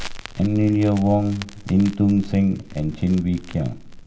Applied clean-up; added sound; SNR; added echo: none; Crackle; 15 dB; reverberation time 0.7 s.